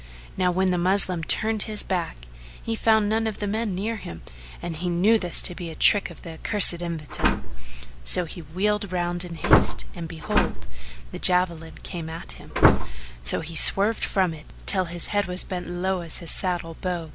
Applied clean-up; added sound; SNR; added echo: none; Slam; -3 dB; none.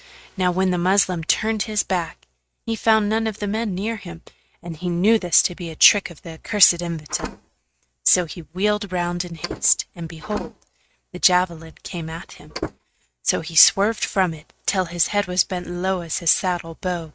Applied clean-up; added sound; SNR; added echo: neural mask model RNNoise.